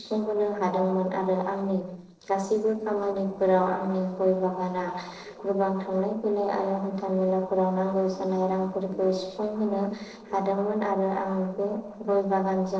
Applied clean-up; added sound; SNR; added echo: neural separator model SepFormer DNS4.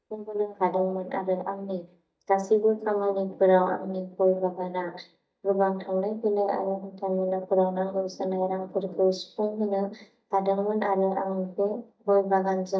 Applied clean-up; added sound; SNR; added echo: neural mask model DeepFilterNet 3.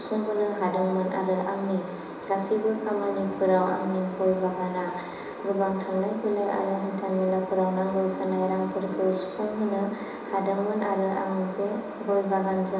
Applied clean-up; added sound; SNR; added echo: none; Motorcycle; 18 dB; reverberation time 1.0 s.